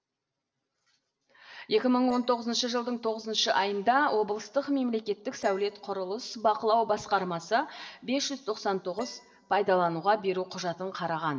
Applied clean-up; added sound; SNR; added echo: neural separator model SepFormer DNS4.